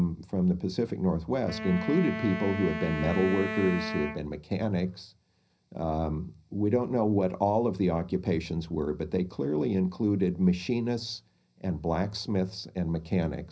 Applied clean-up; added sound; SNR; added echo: none; Wind instrument, woodwind instrument; 7 dB; reverberation time 0.4 s.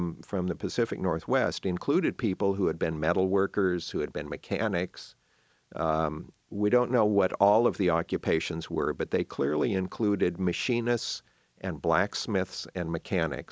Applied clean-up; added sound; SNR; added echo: none; none; none; none.